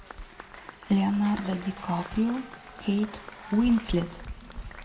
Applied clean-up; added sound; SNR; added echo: none; Applause / Crowd / Cheering; 16 dB; reverberation time 1.5 s.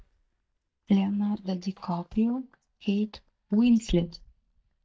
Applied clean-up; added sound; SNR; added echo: neural mask model DeepFilterNet 3.